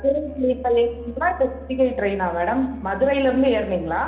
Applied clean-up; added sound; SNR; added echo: none; Musical instrument; 17 dB; reverberation time 0.8 s.